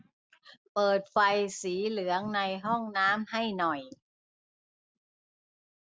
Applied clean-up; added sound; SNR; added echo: none; none; none; none.